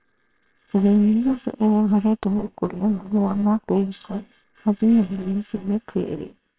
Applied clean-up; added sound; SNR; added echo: neural separator model SepFormer WHAMR!.